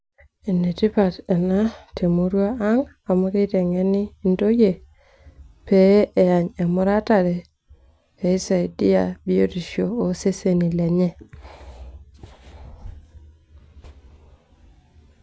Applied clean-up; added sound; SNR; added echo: none; none; none; none.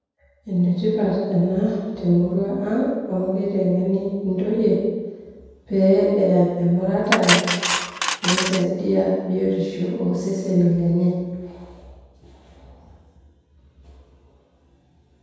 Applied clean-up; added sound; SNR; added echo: none; Cutlery, silverware; 4 dB; reverberation time 1.2 s.